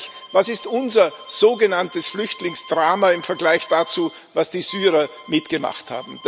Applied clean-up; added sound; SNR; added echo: none; Bowed string instrument; 20 dB; none.